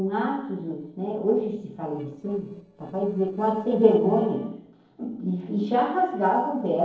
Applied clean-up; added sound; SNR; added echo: neural separator model SepFormer DNS4.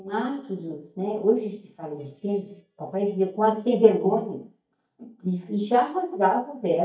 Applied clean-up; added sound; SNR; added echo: neural mask model DeepFilterNet 3.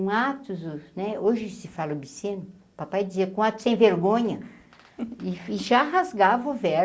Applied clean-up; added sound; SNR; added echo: none; none; none; none.